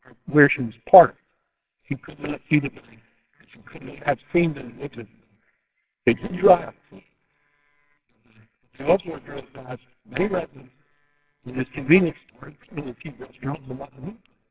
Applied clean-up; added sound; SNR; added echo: neural separator model SepFormer WHAMR!.